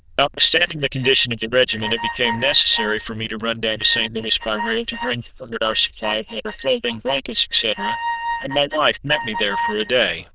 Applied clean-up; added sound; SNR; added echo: neural diffusion model UNIVERSE++.